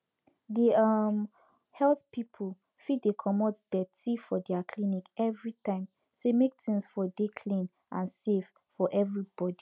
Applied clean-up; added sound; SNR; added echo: none; none; none; none.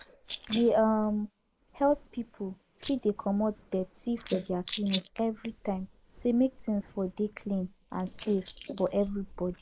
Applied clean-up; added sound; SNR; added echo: neural mask model Resemble Enhance denoiser.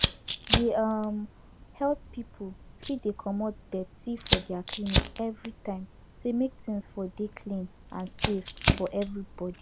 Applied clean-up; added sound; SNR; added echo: none; Fire; 1 dB; none.